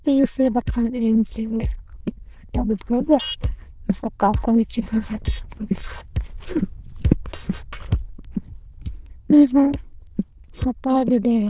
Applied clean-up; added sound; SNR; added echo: neural diffusion model UNIVERSE++.